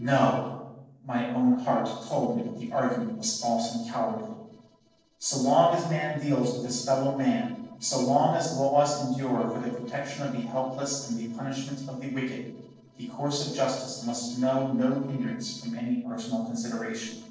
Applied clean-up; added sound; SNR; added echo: neural separator model SepFormer DNS4.